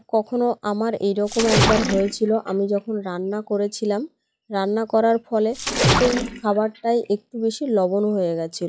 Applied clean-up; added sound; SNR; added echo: classical method log-MMSE.